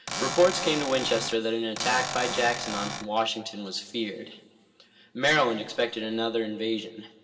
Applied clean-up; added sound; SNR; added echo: none; Cupboard open or close / Door; 5 dB; reverberation time 2.6 s.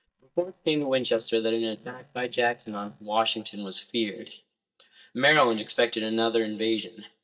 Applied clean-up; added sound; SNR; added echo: neural mask model DeepFilterNet 3.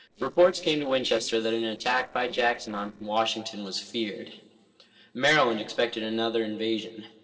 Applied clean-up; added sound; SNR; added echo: neural separator model SepFormer DNS4.